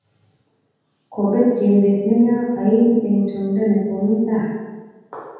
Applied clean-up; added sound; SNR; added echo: none; none; none; reverberation time 1.2 s.